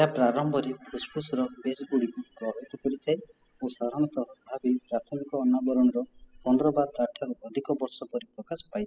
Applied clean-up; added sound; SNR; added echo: classical method spectral subtraction.